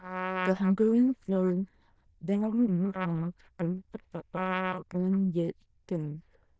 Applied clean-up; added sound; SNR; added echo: neural diffusion model UNIVERSE++.